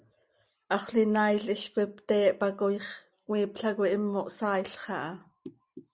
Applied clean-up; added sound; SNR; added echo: none; none; none; none.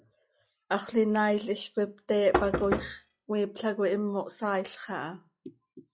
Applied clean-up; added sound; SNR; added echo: classical method log-MMSE.